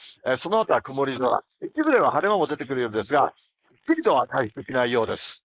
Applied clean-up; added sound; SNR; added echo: neural mask model Resemble Enhance denoiser.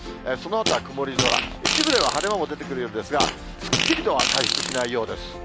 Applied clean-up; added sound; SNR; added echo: none; Fart; 1 dB; none.